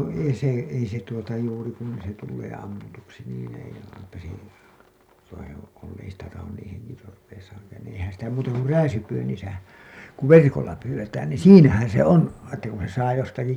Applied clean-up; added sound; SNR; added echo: none; none; none; none.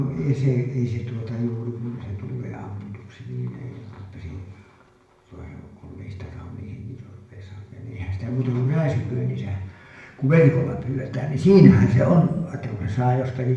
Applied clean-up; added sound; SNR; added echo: none; none; none; reverberation time 0.8 s.